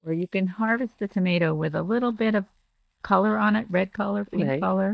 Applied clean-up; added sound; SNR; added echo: neural mask model DeepFilterNet 3.